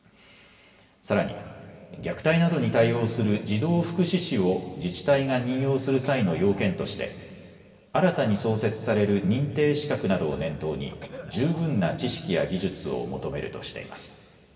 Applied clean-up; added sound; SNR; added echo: none; Cough; 18 dB; reverberation time 2.3 s.